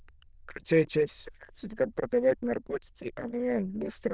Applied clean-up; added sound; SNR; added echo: neural diffusion model UNIVERSE++.